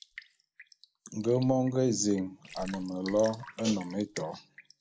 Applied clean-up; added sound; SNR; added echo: none; Raindrop / Drip; 19 dB; none.